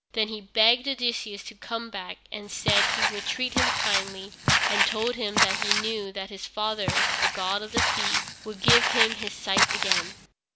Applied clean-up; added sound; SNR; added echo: none; Walk, footsteps; -4 dB; none.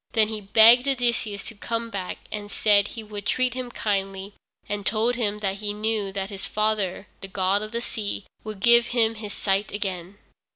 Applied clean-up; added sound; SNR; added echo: none; none; none; none.